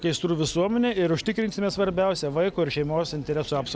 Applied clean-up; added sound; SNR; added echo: none; none; none; none.